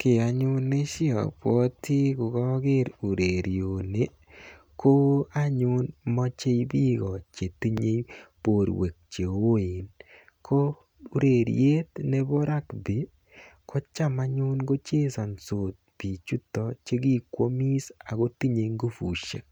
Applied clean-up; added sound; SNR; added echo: none; none; none; none.